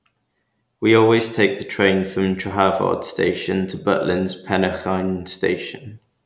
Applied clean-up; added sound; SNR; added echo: none; none; none; none.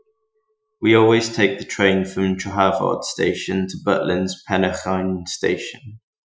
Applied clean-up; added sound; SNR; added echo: classical method Wiener filter.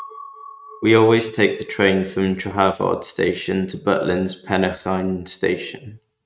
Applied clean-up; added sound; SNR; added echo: neural mask model RNNoise.